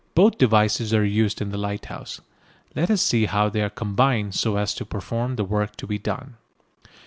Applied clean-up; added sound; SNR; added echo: none; none; none; none.